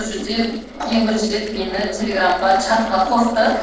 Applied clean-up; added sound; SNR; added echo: neural separator model SepFormer DNS4.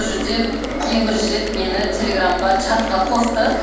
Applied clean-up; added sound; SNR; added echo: none; Mechanisms; 8 dB; reverberation time 1.2 s.